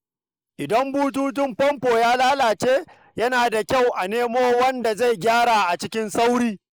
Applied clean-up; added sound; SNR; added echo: neural mask model Resemble Enhance denoiser.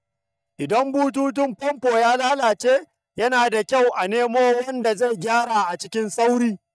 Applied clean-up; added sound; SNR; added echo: neural mask model DeepFilterNet 3.